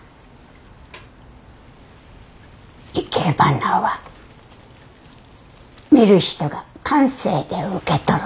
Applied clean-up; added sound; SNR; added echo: none; none; none; none.